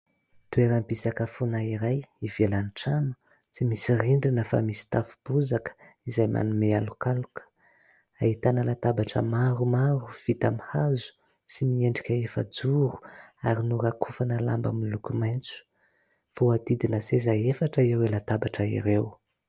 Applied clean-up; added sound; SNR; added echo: none; none; none; none.